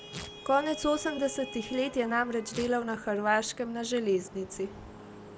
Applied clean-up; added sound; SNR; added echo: none; Traffic noise, roadway noise / Vehicle horn, car horn, honking + Tearing; 15 dB; none.